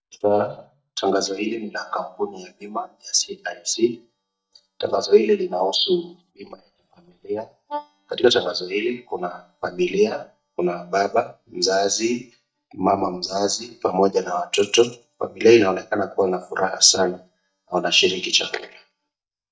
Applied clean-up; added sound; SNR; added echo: neural mask model DeepFilterNet 3.